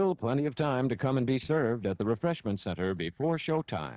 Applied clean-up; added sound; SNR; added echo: neural mask model DeepFilterNet 3.